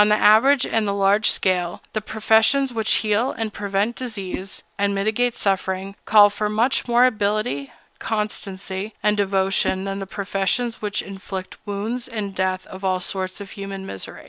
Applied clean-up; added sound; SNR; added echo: none; Whoosh, swoosh, swish; 18 dB; none.